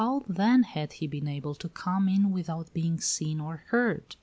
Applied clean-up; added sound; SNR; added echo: none; none; none; none.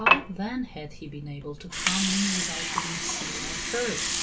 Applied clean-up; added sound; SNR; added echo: none; Water; -4 dB; reverberation time 0.2 s.